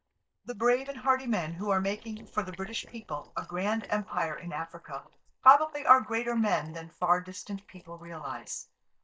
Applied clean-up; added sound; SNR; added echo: neural mask model DeepFilterNet 3.